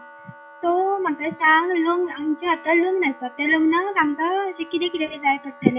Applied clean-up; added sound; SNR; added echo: classical method log-MMSE.